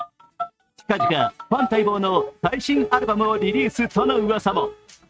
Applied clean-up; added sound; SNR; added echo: neural mask model RNNoise.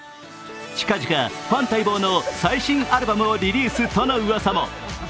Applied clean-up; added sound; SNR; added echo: none; none; none; none.